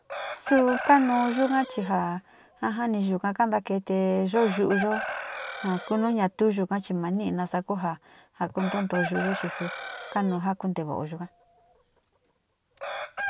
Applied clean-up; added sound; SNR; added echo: none; Chicken, rooster; 10 dB; none.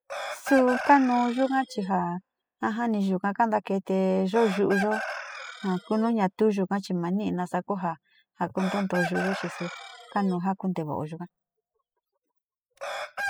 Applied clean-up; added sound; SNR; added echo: classical method spectral subtraction.